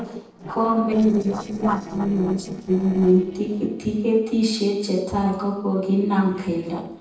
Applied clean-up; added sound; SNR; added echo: neural separator model SepFormer DNS4.